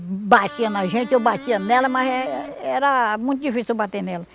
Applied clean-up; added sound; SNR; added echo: none; Electric guitar; 17 dB; none.